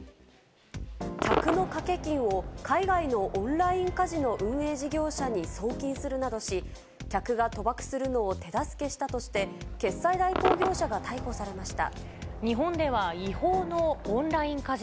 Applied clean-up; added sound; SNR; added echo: none; Crowd / Cheering / Fireworks; 9 dB; none.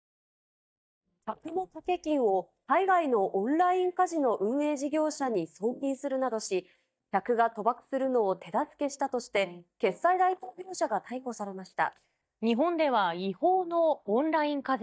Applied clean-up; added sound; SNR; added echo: neural mask model DeepFilterNet 3.